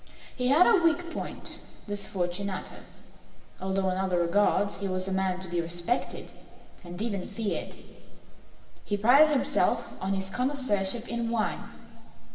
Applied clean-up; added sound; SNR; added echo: none; none; none; reverberation time 2.0 s.